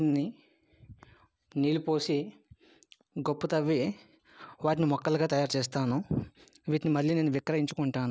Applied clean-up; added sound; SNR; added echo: none; none; none; none.